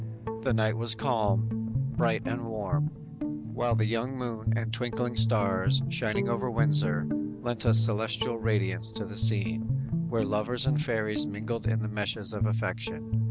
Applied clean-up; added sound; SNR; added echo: none; Guitar; -2 dB; none.